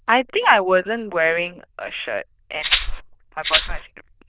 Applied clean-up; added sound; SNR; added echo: neural diffusion model UNIVERSE++.